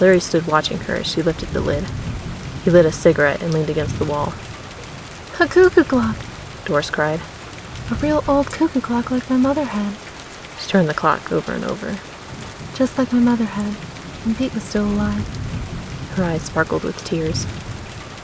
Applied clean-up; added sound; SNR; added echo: none; Thunder / Rain; 11 dB; none.